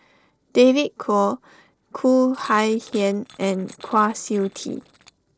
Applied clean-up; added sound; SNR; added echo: neural separator model SepFormer DNS4.